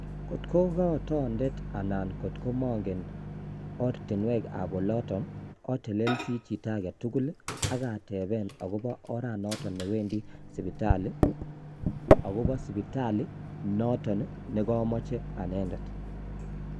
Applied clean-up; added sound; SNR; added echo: none; Microwave oven; 2 dB; none.